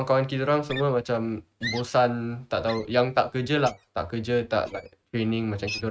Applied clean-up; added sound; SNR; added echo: neural mask model RNNoise.